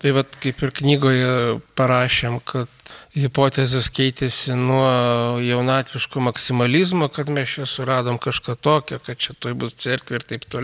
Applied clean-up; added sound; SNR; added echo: none; none; none; none.